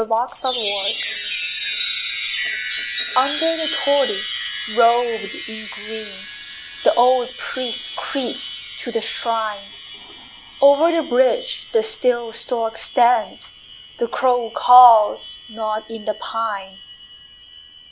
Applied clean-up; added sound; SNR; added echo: none; Chime; 9 dB; none.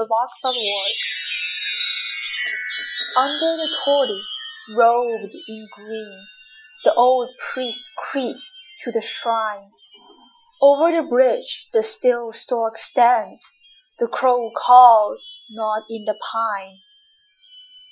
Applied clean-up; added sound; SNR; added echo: classical method Wiener filter.